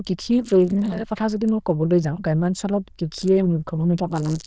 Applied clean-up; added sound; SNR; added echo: neural diffusion model UNIVERSE++.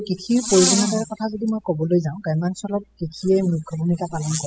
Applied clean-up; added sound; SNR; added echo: classical method spectral subtraction.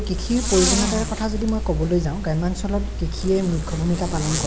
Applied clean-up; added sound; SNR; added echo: none; Zipper (clothing); 2 dB; none.